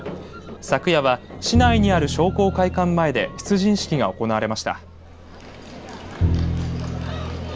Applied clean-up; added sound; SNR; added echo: none; Bowed string instrument; 5 dB; none.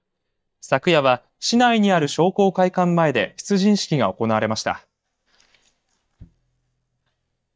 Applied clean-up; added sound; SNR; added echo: neural mask model DeepFilterNet 3.